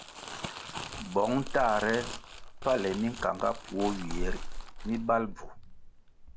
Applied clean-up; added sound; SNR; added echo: none; Crumpling, crinkling; 6 dB; none.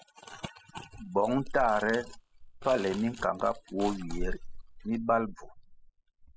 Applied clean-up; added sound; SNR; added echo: classical method spectral subtraction.